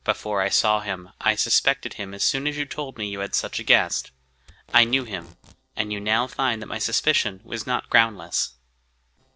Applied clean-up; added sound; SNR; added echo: neural separator model SepFormer DNS4.